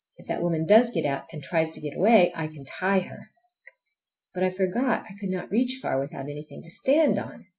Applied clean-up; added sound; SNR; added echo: none; none; none; none.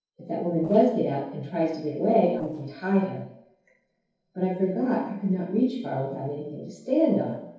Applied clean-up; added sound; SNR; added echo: neural separator model SepFormer DNS4.